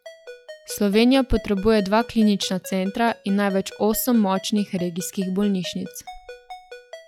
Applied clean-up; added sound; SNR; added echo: classical method log-MMSE.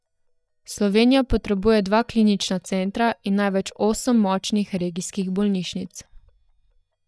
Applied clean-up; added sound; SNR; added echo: neural mask model DeepFilterNet 3.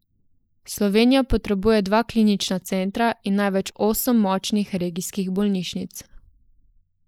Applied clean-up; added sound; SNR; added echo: neural mask model Resemble Enhance denoiser.